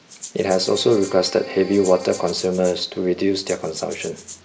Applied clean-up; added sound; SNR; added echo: none; Keyboard (musical) + Rattle (instrument); 17 dB; none.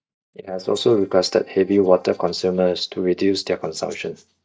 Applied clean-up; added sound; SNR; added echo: neural mask model DeepFilterNet 3.